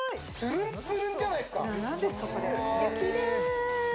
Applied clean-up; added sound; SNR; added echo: none; none; none; none.